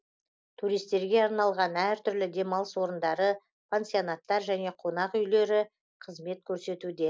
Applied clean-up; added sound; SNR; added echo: none; none; none; none.